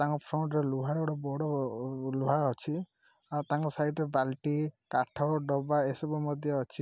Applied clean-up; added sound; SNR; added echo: none; none; none; none.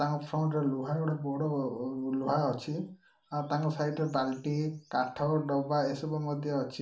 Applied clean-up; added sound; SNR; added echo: none; none; none; reverberation time 0.4 s.